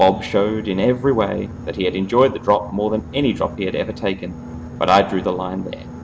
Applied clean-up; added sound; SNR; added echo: none; Boat, Water vehicle; 13 dB; none.